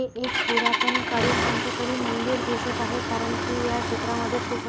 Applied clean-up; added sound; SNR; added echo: none; Engine starting; -3 dB; none.